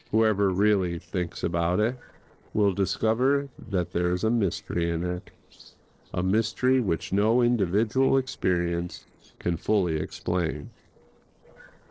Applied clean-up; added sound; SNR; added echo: neural separator model SepFormer DNS4.